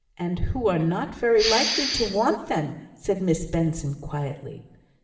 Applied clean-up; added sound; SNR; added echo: none; Respiratory sounds; 2 dB; reverberation time 1.1 s.